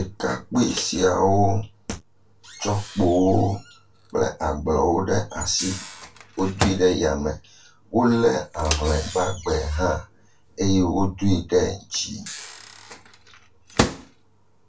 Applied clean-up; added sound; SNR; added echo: none; Microwave oven; 12 dB; reverberation time 0.2 s.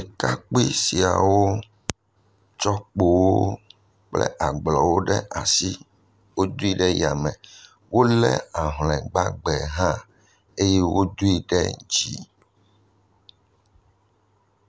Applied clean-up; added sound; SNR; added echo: none; none; none; none.